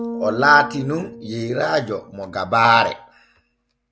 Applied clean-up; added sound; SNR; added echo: none; Bass guitar; 15 dB; none.